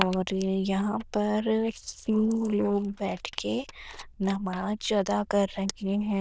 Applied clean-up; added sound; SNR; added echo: neural diffusion model UNIVERSE++.